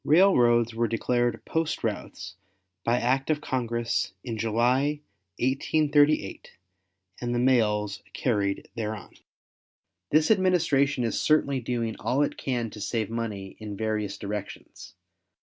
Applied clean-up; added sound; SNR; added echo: none; none; none; none.